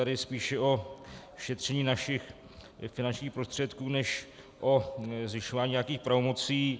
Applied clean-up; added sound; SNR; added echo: none; none; none; none.